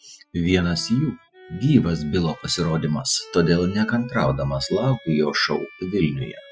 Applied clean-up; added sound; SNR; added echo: classical method spectral subtraction.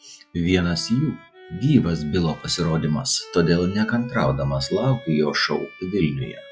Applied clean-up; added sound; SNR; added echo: classical method log-MMSE.